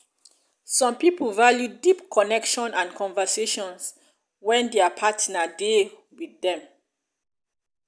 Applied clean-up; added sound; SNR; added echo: none; none; none; none.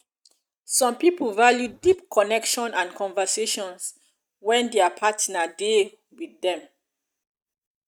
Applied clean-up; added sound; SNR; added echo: neural mask model RNNoise.